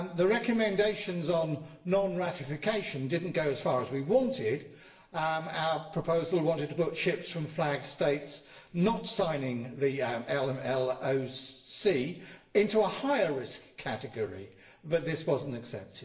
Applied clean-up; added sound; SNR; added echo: none; none; none; reverberation time 0.7 s.